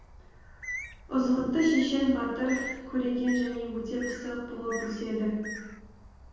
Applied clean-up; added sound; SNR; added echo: none; Bird; 12 dB; reverberation time 1.3 s.